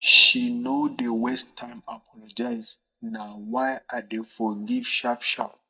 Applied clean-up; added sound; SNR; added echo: neural mask model DeepFilterNet 3.